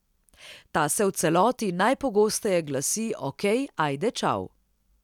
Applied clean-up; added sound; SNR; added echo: none; none; none; none.